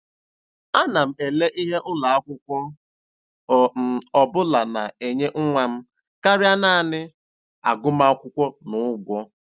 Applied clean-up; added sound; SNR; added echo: none; none; none; none.